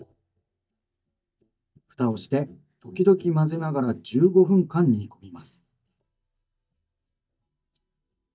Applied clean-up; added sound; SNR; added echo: neural mask model DeepFilterNet 3.